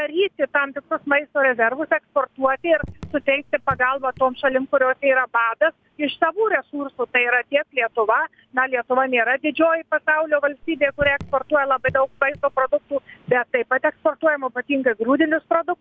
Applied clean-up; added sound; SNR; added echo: none; Raindrop / Drip; 18 dB; none.